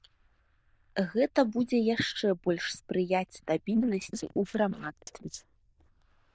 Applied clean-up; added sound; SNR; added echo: neural diffusion model UNIVERSE++.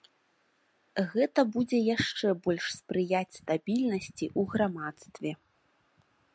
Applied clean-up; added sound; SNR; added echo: none; none; none; none.